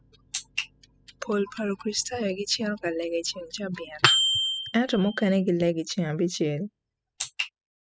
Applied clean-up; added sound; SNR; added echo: classical method spectral subtraction.